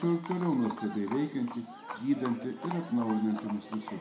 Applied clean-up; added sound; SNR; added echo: none; Livestock, farm animals, working animals; 12 dB; reverberation time 0.4 s.